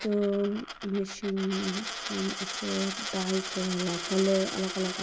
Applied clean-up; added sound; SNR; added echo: none; Coin (dropping); 7 dB; none.